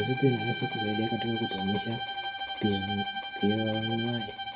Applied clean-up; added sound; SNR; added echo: none; Bowed string instrument; 4 dB; reverberation time 0.5 s.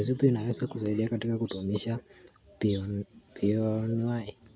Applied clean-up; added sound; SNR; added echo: none; none; none; none.